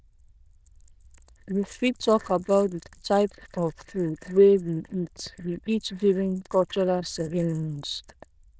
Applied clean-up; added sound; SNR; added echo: neural diffusion model UNIVERSE++.